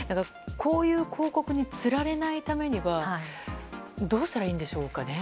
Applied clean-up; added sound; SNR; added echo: none; none; none; none.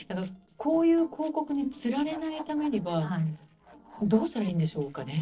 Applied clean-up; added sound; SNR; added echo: neural separator model SepFormer DNS4.